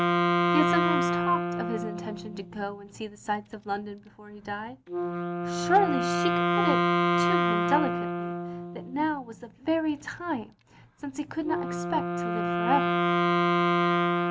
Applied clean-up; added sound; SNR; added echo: none; Wind instrument, woodwind instrument; -4 dB; none.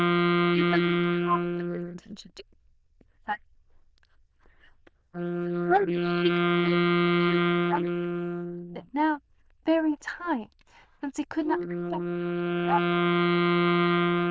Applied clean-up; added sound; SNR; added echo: neural diffusion model UNIVERSE++.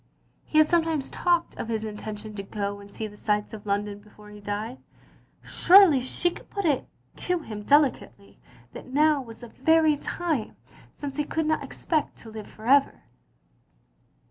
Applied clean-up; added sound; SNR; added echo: none; none; none; none.